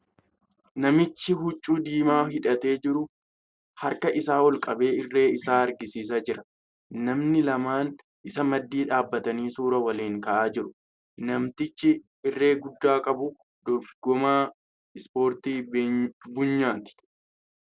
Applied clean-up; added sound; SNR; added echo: neural separator model SepFormer DNS4.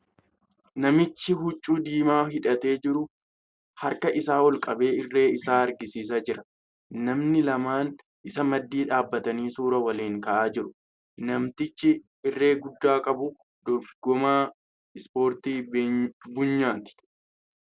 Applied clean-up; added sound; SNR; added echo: none; none; none; none.